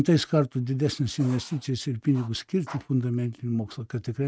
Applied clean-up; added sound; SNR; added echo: neural mask model RNNoise.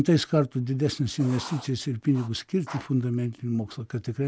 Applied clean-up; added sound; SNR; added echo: none; Writing; 18 dB; none.